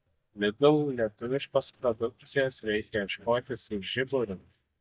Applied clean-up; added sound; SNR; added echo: neural mask model DeepFilterNet 3.